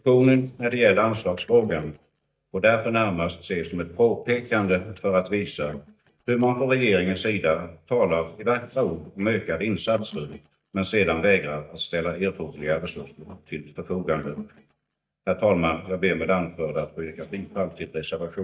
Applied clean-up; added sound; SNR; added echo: neural mask model DeepFilterNet 3.